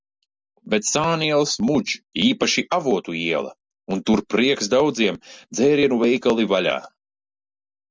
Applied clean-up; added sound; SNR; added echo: none; none; none; none.